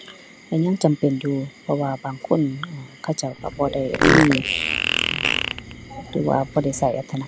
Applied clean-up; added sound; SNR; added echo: none; Fart; 0 dB; none.